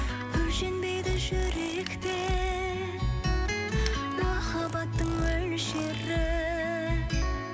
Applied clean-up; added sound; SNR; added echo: none; Fart + Raindrop; 18 dB; none.